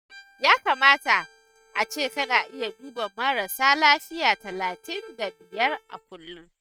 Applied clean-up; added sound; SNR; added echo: neural mask model RNNoise.